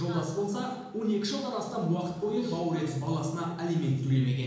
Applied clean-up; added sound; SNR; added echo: none; none; none; reverberation time 1.0 s.